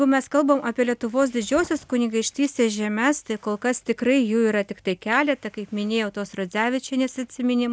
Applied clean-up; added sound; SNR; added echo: none; none; none; none.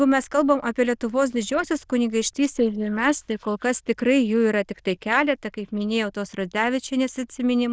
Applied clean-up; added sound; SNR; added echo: neural diffusion model UNIVERSE++.